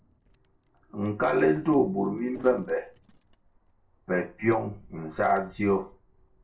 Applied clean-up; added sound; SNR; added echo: neural separator model SepFormer DNS4.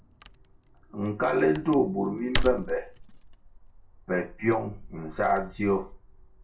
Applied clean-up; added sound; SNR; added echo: none; Tearing / Wood; 8 dB; reverberation time 0.2 s.